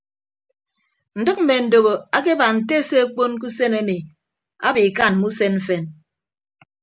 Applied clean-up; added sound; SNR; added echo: none; none; none; none.